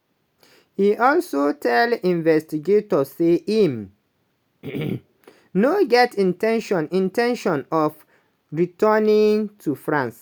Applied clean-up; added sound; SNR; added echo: none; none; none; none.